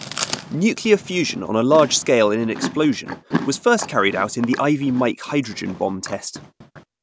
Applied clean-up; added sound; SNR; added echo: none; Chewing, mastication; 11 dB; none.